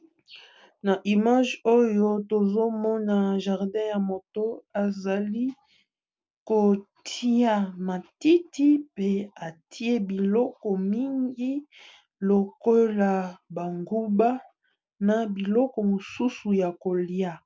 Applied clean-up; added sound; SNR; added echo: none; none; none; none.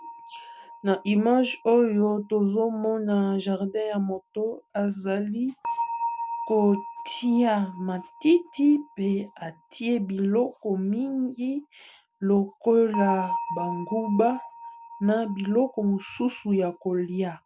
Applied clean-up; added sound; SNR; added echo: none; Bell; 13 dB; none.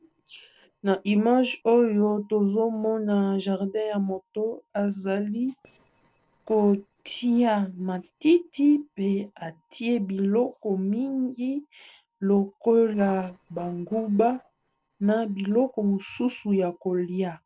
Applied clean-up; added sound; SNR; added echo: neural separator model SepFormer DNS4.